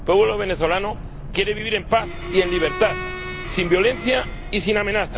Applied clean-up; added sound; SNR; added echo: none; Boat, Water vehicle + Bowed string instrument; 9 dB; none.